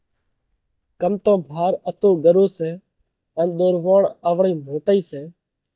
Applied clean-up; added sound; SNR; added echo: neural mask model DeepFilterNet 3.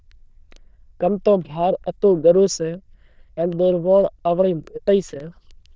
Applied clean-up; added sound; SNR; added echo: neural diffusion model UNIVERSE++.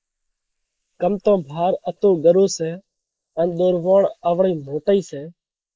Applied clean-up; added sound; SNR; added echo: neural mask model Resemble Enhance denoiser.